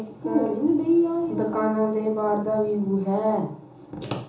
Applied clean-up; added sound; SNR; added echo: none; none; none; reverberation time 1.2 s.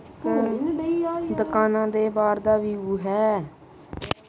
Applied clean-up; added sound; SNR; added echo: none; none; none; none.